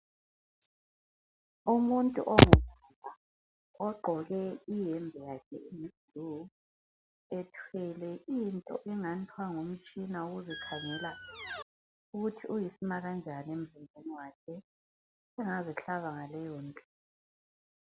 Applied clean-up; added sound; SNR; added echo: none; Squeak; 9 dB; none.